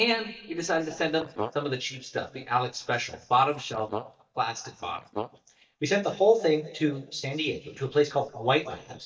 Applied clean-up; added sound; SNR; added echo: neural mask model DeepFilterNet 3.